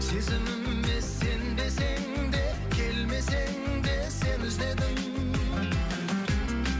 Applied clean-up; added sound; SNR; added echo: none; none; none; none.